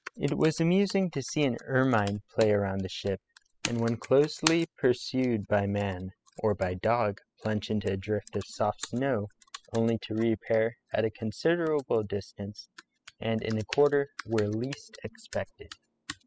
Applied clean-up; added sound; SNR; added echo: classical method spectral subtraction.